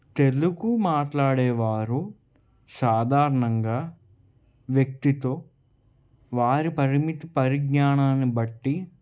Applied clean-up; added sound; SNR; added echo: none; none; none; none.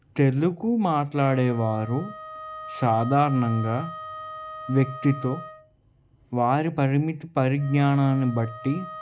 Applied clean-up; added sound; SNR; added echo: none; Wind instrument, woodwind instrument; 15 dB; none.